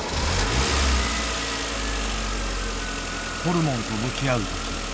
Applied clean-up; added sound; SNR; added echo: none; Engine starting / Car; -4 dB; none.